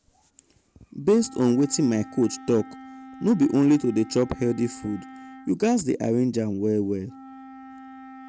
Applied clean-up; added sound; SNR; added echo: none; Wind instrument, woodwind instrument; 20 dB; none.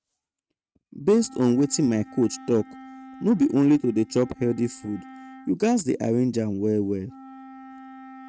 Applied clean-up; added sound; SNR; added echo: neural mask model RNNoise.